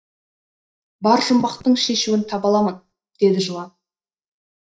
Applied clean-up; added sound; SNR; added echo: neural mask model DeepFilterNet 3.